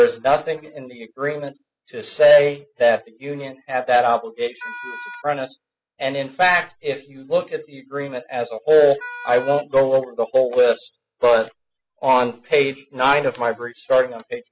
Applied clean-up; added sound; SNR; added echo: classical method spectral subtraction.